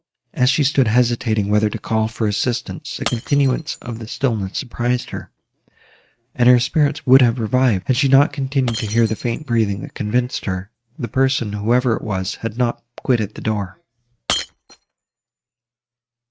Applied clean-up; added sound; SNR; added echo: neural mask model RNNoise.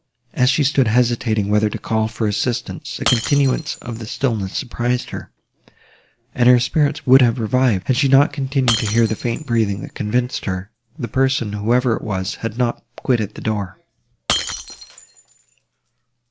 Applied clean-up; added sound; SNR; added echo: none; Shatter; 14 dB; none.